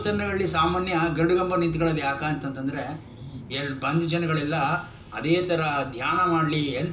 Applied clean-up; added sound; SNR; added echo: none; Bus / Engine; 15 dB; reverberation time 0.2 s.